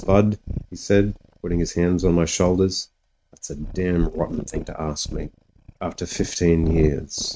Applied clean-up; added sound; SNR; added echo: neural mask model RNNoise.